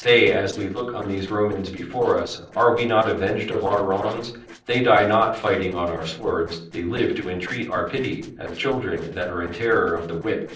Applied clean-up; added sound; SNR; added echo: neural separator model SepFormer DNS4.